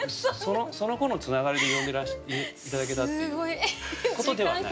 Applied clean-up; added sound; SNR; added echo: none; none; none; none.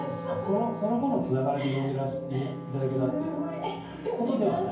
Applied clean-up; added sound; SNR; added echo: none; Wind instrument, woodwind instrument; 12 dB; reverberation time 0.9 s.